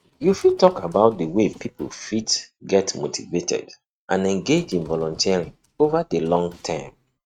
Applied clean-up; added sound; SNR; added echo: neural mask model RNNoise.